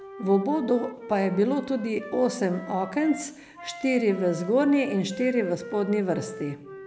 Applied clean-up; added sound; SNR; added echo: none; Wind instrument, woodwind instrument; 15 dB; none.